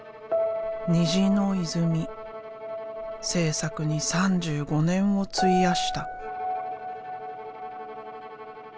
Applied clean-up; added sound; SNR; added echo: none; Bowed string instrument; 17 dB; none.